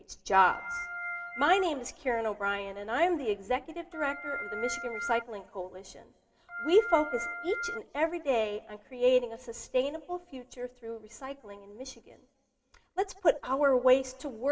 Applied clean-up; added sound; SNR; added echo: none; Organ; 6 dB; reverberation time 0.5 s.